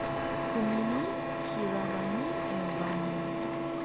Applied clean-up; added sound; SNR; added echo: none; Printer; -3 dB; none.